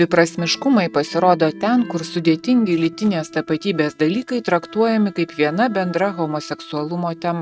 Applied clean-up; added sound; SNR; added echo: neural mask model RNNoise.